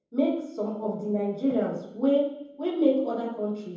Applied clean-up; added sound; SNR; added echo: none; none; none; reverberation time 0.9 s.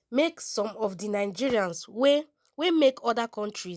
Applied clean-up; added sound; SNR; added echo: none; none; none; none.